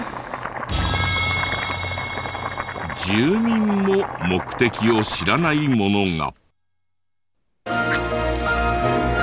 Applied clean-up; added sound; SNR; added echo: none; Domestic sounds, home sounds; 10 dB; none.